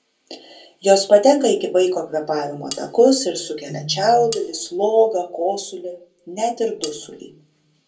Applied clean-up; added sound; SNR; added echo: none; Cutlery, silverware; 16 dB; reverberation time 0.2 s.